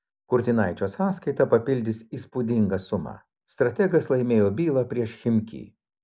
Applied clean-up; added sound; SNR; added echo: none; none; none; none.